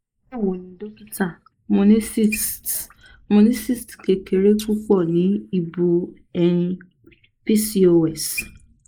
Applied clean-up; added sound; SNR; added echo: neural mask model Resemble Enhance denoiser.